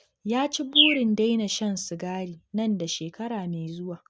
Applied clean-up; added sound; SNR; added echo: none; Bird; 0 dB; none.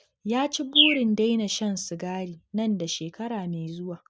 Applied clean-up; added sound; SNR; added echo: neural mask model Resemble Enhance denoiser.